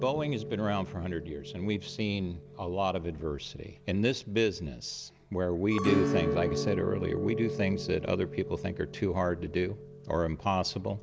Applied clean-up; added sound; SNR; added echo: none; Chink, clink + Acoustic guitar / Strum; 6 dB; none.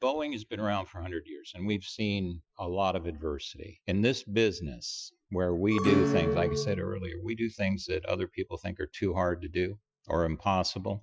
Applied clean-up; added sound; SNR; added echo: classical method Wiener filter.